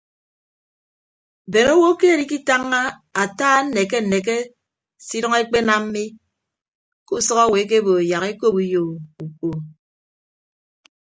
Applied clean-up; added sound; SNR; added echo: none; none; none; none.